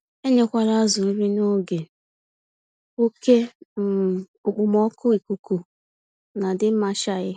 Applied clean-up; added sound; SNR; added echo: none; none; none; none.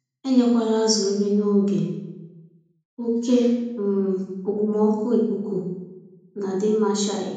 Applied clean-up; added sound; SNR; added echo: none; none; none; reverberation time 0.9 s.